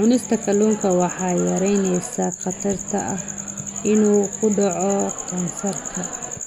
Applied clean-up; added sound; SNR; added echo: none; Microwave oven; 15 dB; none.